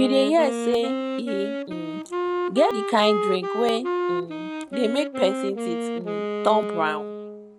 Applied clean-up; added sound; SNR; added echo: none; Wind instrument, woodwind instrument; 3 dB; none.